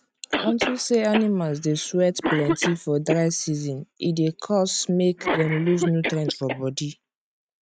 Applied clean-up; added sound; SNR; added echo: neural mask model RNNoise.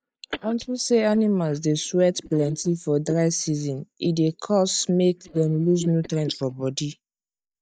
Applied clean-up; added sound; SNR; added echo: neural mask model DeepFilterNet 3.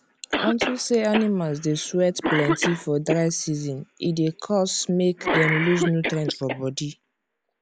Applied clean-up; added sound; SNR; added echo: none; Cough; 6 dB; none.